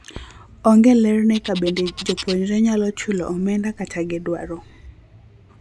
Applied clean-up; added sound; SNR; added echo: none; Bird; 17 dB; none.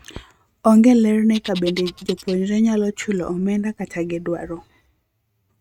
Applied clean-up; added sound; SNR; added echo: neural mask model RNNoise.